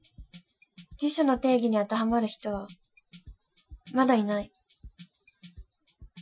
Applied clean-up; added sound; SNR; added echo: classical method Wiener filter.